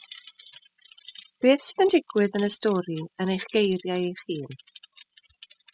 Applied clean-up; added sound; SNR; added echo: classical method spectral subtraction.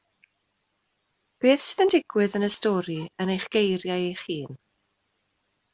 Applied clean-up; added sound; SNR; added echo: none; none; none; none.